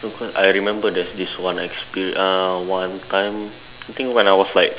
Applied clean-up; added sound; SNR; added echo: none; none; none; none.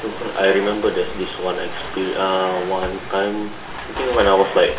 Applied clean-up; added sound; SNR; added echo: none; Domestic sounds, home sounds; 11 dB; reverberation time 0.3 s.